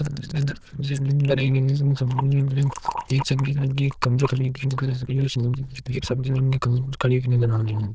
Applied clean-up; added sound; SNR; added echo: neural diffusion model UNIVERSE++.